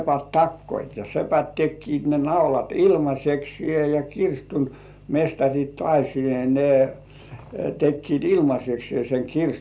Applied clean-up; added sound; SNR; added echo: none; none; none; none.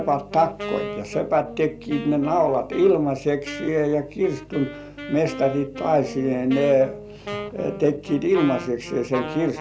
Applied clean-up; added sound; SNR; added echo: none; Wind instrument, woodwind instrument; 12 dB; none.